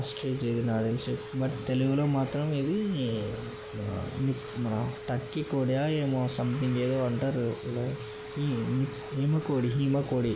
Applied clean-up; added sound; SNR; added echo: none; Telephone; 12 dB; none.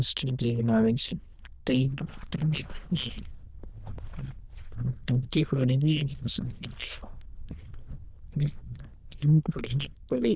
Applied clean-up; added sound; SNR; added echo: neural diffusion model UNIVERSE++.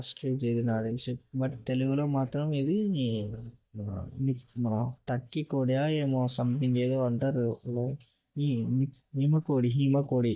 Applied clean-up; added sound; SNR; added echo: neural mask model DeepFilterNet 3.